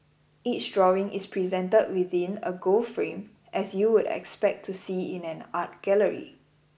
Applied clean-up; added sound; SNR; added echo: none; none; none; none.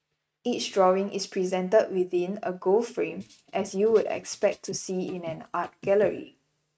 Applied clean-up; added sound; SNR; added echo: neural mask model RNNoise.